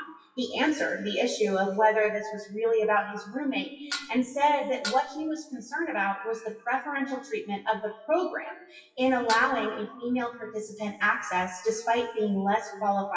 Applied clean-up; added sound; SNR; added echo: classical method WPE with log-MMSE.